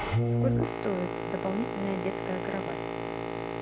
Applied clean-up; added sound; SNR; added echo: none; Boat, Water vehicle; -5 dB; none.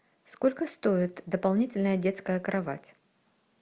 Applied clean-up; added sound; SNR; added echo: none; none; none; none.